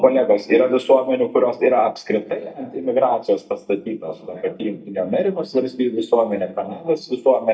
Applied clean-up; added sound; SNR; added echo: neural mask model DeepFilterNet 3.